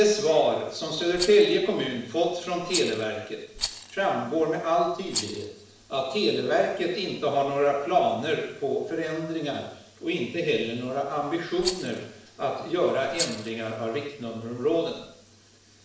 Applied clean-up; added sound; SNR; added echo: none; Rattle; 11 dB; reverberation time 0.6 s.